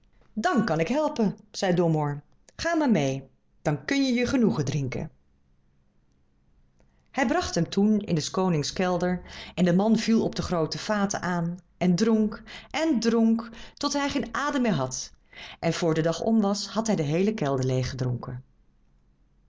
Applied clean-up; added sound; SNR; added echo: none; none; none; none.